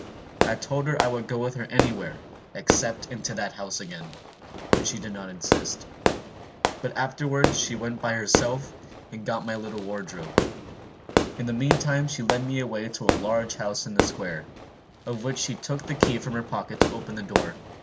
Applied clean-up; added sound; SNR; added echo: none; Fireworks; -1 dB; none.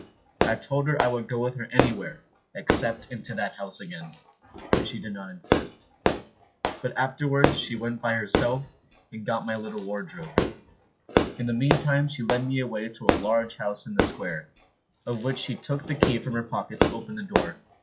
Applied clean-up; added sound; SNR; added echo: classical method log-MMSE.